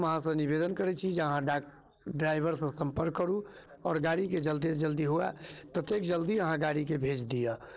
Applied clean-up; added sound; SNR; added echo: neural separator model SepFormer DNS4.